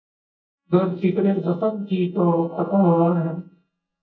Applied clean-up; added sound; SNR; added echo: neural mask model DeepFilterNet 3.